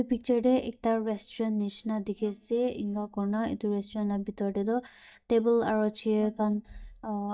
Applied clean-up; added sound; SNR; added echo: neural mask model DeepFilterNet 3.